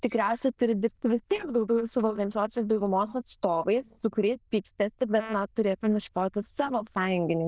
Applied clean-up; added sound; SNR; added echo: neural diffusion model UNIVERSE++.